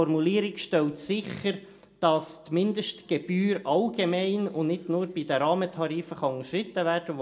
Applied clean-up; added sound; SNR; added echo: none; none; none; reverberation time 0.5 s.